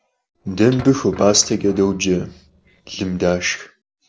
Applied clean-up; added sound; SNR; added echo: neural separator model SepFormer DNS4.